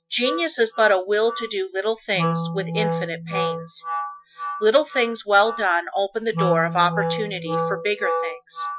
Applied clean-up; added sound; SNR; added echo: classical method Wiener filter.